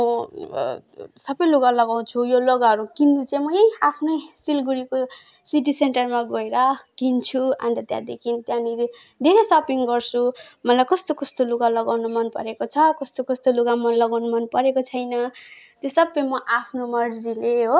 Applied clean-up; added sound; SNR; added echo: none; none; none; none.